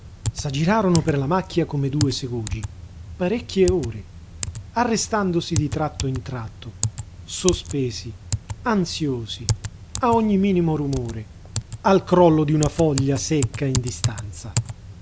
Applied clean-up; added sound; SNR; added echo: none; Typing; 8 dB; none.